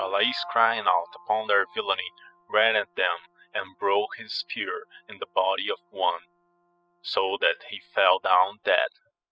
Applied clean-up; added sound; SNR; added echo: classical method spectral subtraction.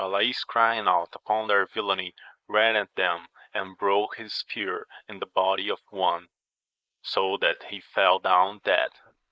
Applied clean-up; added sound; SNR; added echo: neural mask model Resemble Enhance denoiser.